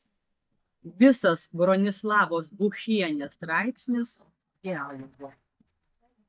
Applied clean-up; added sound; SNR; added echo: neural mask model DeepFilterNet 3.